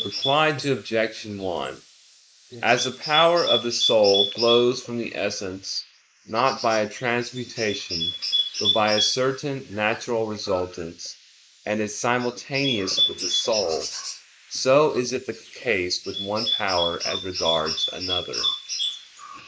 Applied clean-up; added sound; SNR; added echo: neural mask model Resemble Enhance denoiser.